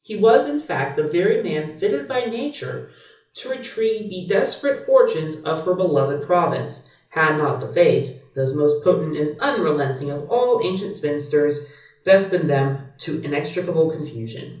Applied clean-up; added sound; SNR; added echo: none; none; none; reverberation time 0.7 s.